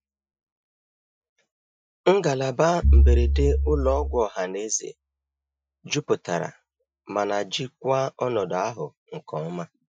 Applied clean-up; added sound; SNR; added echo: classical method Wiener filter.